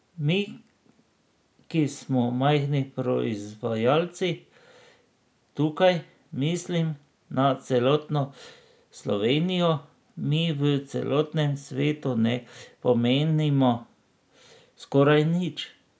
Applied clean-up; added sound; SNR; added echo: none; none; none; none.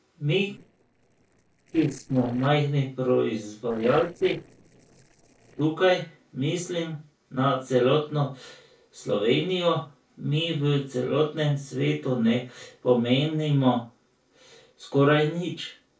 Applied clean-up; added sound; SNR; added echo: neural separator model SepFormer DNS4.